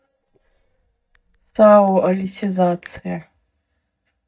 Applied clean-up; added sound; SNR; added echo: neural mask model DeepFilterNet 3.